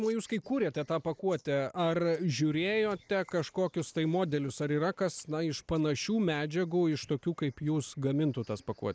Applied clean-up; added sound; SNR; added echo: none; none; none; none.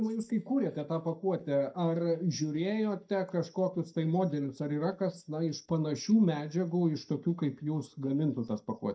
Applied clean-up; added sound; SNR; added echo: neural mask model DeepFilterNet 3.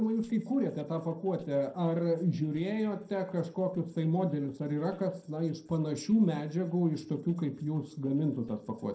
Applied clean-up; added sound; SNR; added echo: neural separator model SepFormer DNS4.